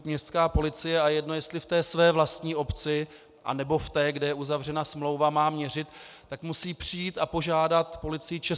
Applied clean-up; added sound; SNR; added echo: none; none; none; none.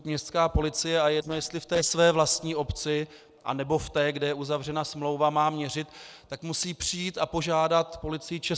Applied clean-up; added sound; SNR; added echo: neural separator model SepFormer DNS4.